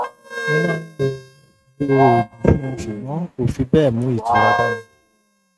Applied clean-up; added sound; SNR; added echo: neural mask model RNNoise.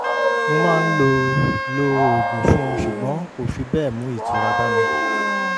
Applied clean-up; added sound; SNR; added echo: none; Wild animals + Wind instrument, woodwind instrument; -1 dB; none.